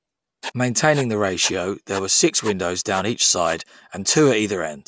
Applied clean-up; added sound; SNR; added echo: none; Writing; 17 dB; none.